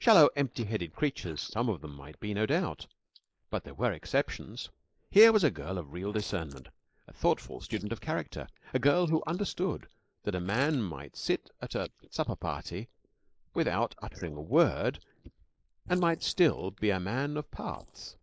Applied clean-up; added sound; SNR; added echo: neural mask model Resemble Enhance denoiser.